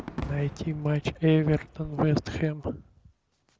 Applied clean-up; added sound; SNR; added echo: none; Fireworks; 15 dB; none.